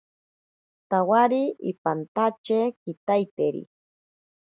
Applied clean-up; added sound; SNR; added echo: none; none; none; none.